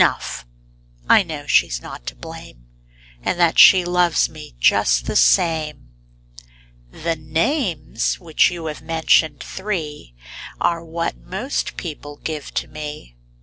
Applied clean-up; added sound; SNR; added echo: none; none; none; none.